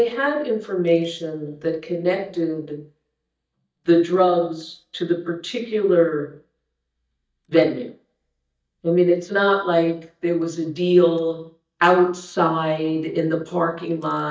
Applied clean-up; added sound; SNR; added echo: neural mask model DeepFilterNet 3.